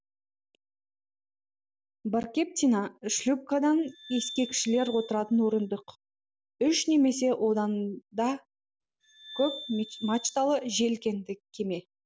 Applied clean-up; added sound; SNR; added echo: none; Glass; 16 dB; none.